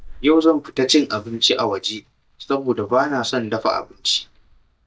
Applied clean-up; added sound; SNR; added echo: neural mask model DeepFilterNet 3.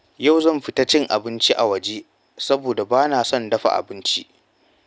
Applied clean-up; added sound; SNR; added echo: none; none; none; none.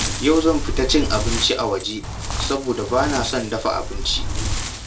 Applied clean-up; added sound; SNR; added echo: none; Wind; 3 dB; reverberation time 0.2 s.